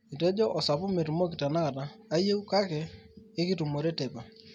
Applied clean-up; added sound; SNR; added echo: none; none; none; none.